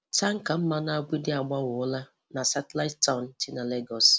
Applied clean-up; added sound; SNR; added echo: none; none; none; none.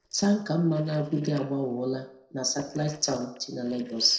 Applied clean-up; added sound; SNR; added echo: neural separator model SepFormer DNS4.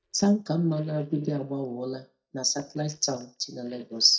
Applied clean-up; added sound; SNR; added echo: neural mask model DeepFilterNet 3.